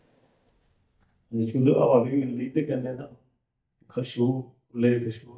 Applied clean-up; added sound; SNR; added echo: neural mask model DeepFilterNet 3.